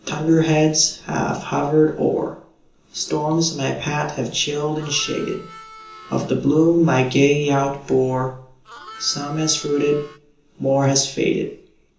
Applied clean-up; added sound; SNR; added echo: none; Harmonica; 19 dB; reverberation time 0.6 s.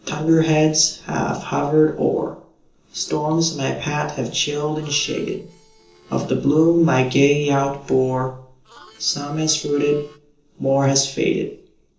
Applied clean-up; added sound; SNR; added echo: neural separator model SepFormer DNS4.